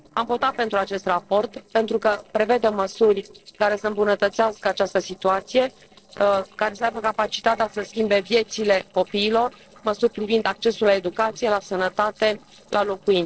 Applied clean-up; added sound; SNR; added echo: neural separator model SepFormer DNS4.